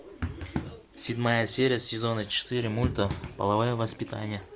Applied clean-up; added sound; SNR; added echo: none; none; none; none.